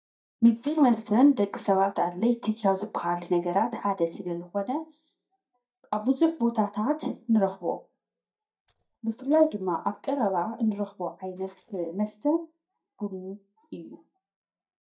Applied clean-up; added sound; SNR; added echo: neural mask model DeepFilterNet 3.